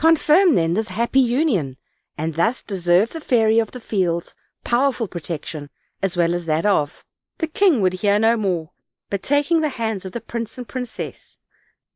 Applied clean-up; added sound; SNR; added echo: neural mask model Resemble Enhance denoiser.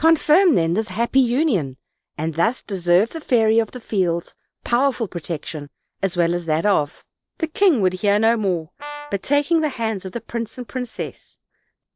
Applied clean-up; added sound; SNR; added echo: neural separator model SepFormer DNS4.